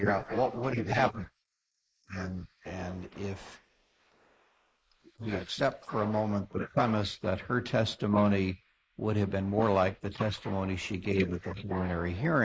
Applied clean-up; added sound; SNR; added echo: neural mask model Resemble Enhance denoiser.